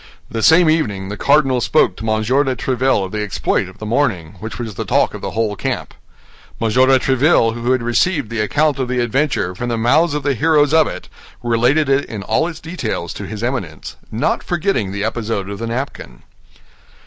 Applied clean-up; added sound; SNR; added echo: none; none; none; none.